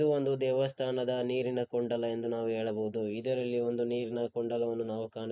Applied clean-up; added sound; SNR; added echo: neural mask model Resemble Enhance denoiser.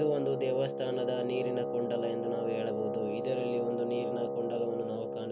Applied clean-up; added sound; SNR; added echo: none; Wind instrument, woodwind instrument; 1 dB; none.